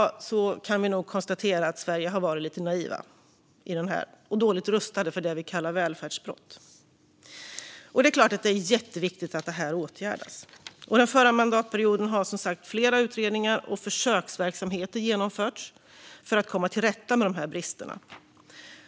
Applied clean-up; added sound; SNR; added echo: none; none; none; none.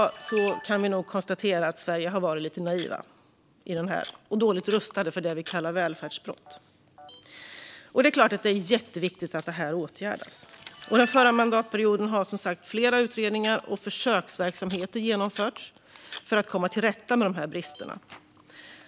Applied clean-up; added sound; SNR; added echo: none; Camera; 18 dB; none.